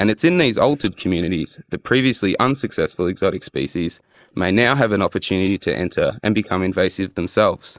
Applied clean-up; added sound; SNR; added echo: neural mask model Resemble Enhance denoiser.